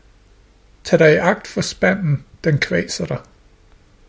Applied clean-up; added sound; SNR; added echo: none; none; none; none.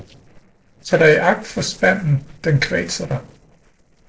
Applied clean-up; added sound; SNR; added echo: neural separator model SepFormer DNS4.